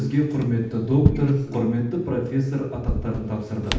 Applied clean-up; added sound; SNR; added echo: none; Drawer open or close; 6 dB; reverberation time 0.8 s.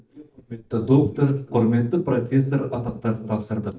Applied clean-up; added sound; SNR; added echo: neural mask model DeepFilterNet 3.